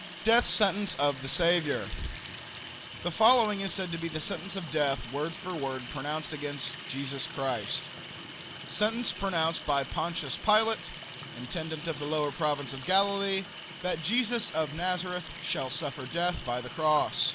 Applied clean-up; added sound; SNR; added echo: none; Sink (filling or washing) / Water tap, faucet; 10 dB; none.